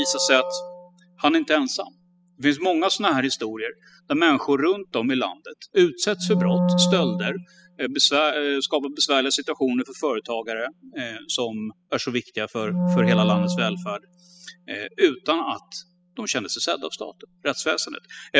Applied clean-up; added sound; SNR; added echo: classical method spectral subtraction.